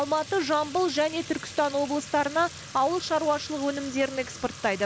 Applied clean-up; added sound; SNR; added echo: none; Fill (with liquid) / Trickle, dribble / Sink (filling or washing); 15 dB; none.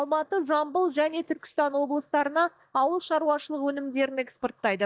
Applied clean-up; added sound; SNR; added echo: neural mask model DeepFilterNet 3.